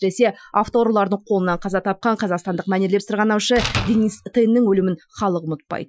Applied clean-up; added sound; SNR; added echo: classical method Wiener filter.